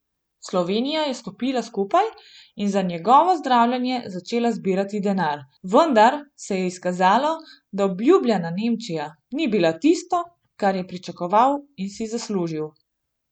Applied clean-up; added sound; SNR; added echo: none; none; none; none.